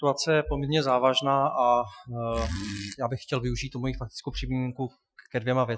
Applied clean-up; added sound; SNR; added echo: classical method Wiener filter.